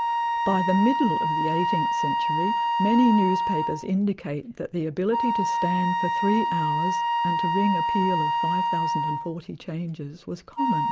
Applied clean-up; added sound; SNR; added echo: none; Wind instrument, woodwind instrument; -1 dB; none.